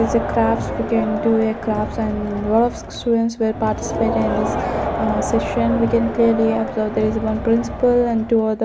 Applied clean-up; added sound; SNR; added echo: none; Crowd; 5 dB; none.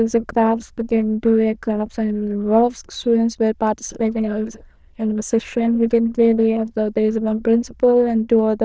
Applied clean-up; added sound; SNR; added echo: neural diffusion model UNIVERSE++.